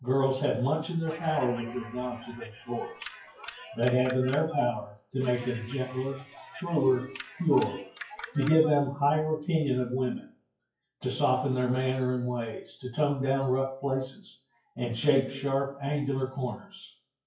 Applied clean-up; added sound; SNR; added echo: classical method WPE with log-MMSE.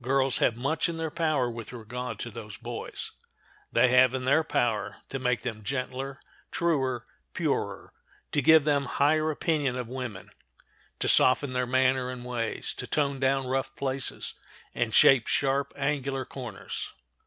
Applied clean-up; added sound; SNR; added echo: none; none; none; none.